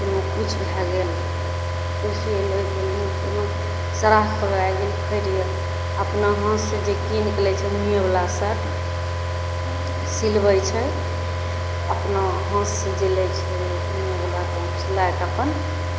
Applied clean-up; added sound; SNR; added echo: none; Car; 0 dB; none.